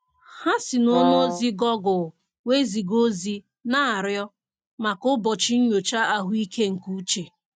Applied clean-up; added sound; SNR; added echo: neural mask model RNNoise.